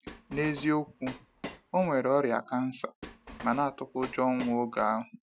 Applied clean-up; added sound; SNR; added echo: none; Train; 15 dB; none.